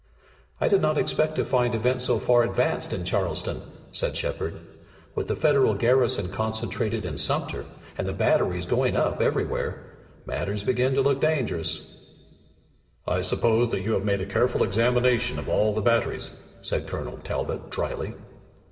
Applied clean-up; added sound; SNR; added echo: none; Vehicle horn, car horn, honking; 13 dB; reverberation time 2.7 s.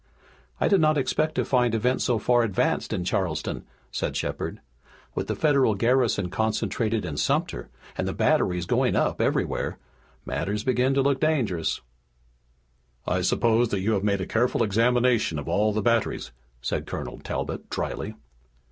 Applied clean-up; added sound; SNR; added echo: none; none; none; none.